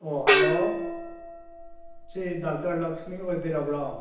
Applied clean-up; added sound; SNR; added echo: none; Gong; -1 dB; reverberation time 0.9 s.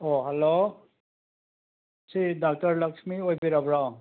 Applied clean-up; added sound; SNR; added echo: none; none; none; none.